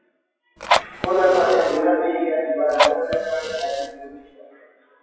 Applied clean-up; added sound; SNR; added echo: classical method WPE with log-MMSE.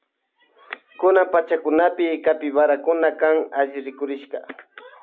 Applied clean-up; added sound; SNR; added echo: none; none; none; none.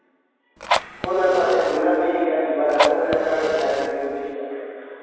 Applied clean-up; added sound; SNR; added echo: none; Fire; 7 dB; reverberation time 2.2 s.